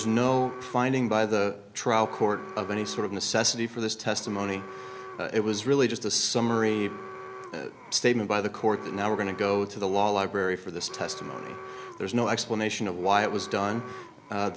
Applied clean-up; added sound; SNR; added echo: none; Alarm; 16 dB; none.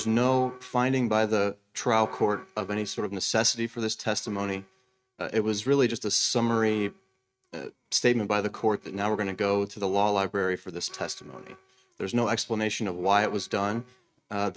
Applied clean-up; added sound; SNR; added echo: neural mask model RNNoise.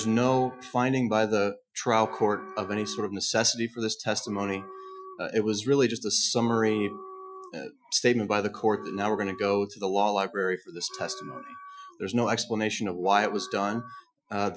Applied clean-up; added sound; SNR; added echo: classical method Wiener filter.